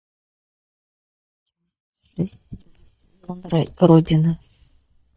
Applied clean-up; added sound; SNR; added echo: neural mask model DeepFilterNet 3.